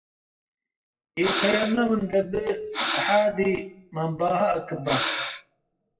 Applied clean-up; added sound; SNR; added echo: classical method WPE with log-MMSE.